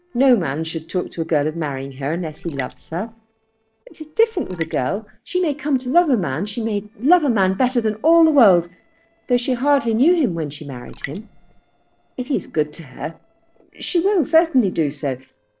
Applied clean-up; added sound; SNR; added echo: neural separator model SepFormer DNS4.